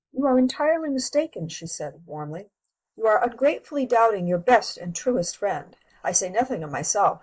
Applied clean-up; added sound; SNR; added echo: neural mask model Resemble Enhance denoiser.